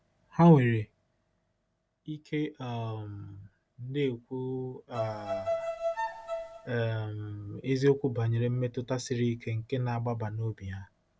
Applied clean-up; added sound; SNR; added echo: none; Bowed string instrument; 4 dB; none.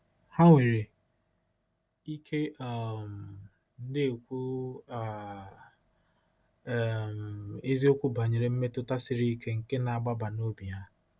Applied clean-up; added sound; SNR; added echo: none; none; none; none.